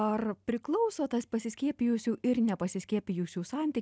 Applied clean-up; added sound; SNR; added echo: none; none; none; none.